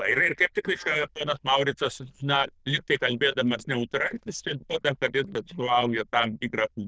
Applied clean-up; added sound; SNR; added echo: neural diffusion model UNIVERSE++.